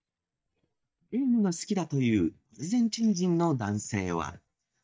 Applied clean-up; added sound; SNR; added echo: neural mask model DeepFilterNet 3.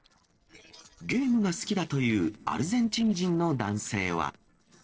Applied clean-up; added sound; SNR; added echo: neural separator model SepFormer DNS4.